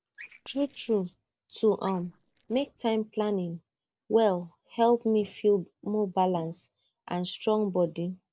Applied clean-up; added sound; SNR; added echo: neural separator model SepFormer DNS4.